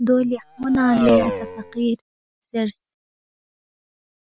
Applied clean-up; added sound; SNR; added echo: none; Race car, auto racing; 2 dB; none.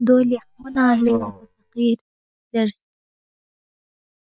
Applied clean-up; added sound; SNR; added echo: neural mask model DeepFilterNet 3.